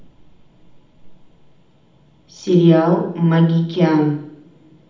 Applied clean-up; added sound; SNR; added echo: none; none; none; reverberation time 0.8 s.